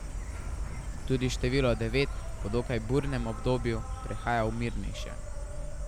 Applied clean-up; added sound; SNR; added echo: none; Insect; 3 dB; none.